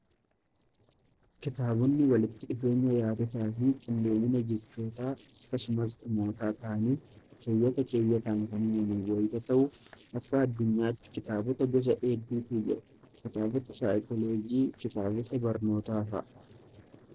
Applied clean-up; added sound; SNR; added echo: neural separator model SepFormer DNS4.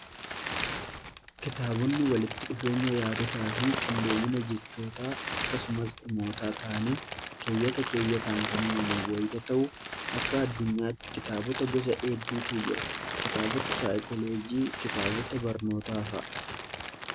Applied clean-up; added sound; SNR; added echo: none; Crumpling, crinkling; 4 dB; none.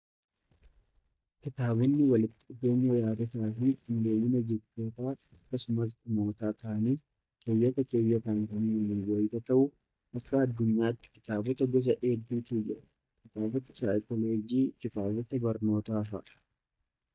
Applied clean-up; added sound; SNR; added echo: neural mask model DeepFilterNet 3.